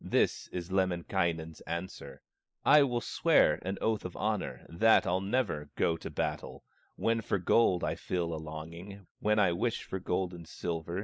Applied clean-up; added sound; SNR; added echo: neural mask model Resemble Enhance denoiser.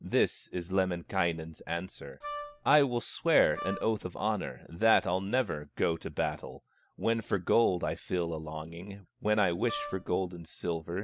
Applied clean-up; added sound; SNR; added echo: none; Wind instrument, woodwind instrument; 10 dB; none.